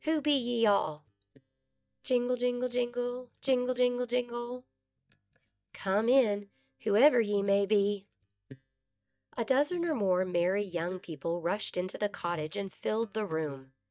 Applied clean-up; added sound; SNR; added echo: neural mask model DeepFilterNet 3.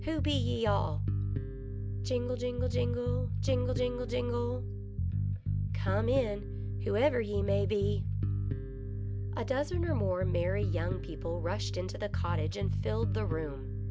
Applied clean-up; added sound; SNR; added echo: none; Bass guitar; -2 dB; none.